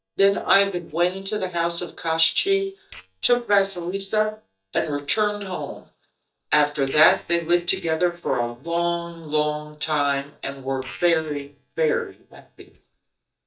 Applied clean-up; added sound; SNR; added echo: neural mask model DeepFilterNet 3.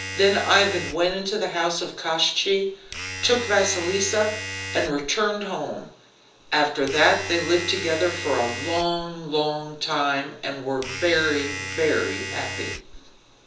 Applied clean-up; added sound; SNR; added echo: none; Domestic sounds, home sounds; 10 dB; reverberation time 0.7 s.